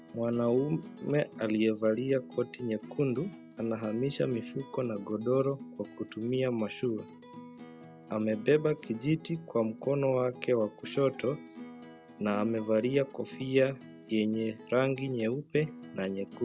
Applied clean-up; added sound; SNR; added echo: none; Acoustic guitar; 17 dB; none.